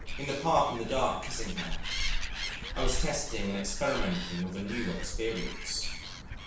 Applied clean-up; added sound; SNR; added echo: none; Animal; 1 dB; reverberation time 0.7 s.